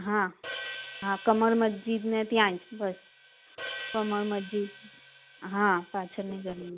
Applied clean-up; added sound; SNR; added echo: none; Hi-hat; 12 dB; none.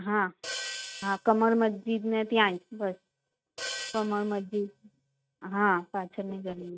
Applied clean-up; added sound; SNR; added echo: neural mask model RNNoise.